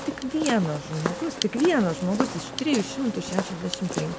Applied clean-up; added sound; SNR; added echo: none; Walk, footsteps; 6 dB; none.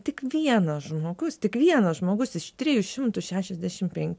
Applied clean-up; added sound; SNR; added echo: none; none; none; none.